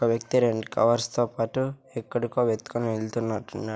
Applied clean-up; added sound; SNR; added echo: none; none; none; none.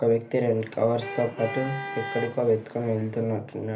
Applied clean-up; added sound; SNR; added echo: none; Traffic noise, roadway noise / Vehicle horn, car horn, honking; 12 dB; reverberation time 0.3 s.